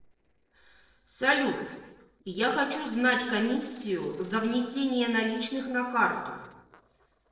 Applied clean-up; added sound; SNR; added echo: neural separator model SepFormer DNS4.